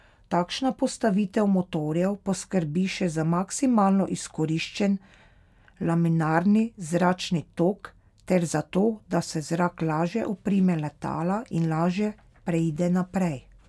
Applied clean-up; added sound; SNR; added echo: none; none; none; none.